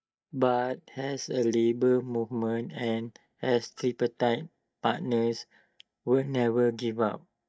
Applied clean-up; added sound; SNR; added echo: neural mask model DeepFilterNet 3.